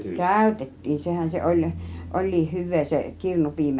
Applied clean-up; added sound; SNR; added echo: none; none; none; none.